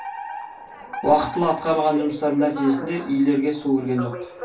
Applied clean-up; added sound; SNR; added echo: none; Alarm; 12 dB; reverberation time 0.2 s.